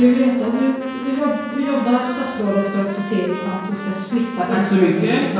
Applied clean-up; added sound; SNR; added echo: none; Trumpet; 15 dB; reverberation time 1.0 s.